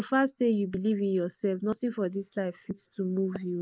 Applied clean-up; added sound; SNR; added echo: neural mask model Resemble Enhance denoiser.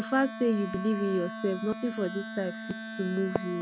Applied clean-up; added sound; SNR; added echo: none; Wind instrument, woodwind instrument; 9 dB; none.